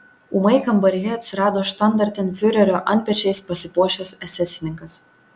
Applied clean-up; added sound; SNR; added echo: none; none; none; none.